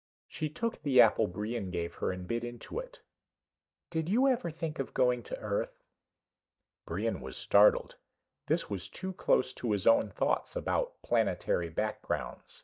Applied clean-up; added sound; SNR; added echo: neural mask model DeepFilterNet 3.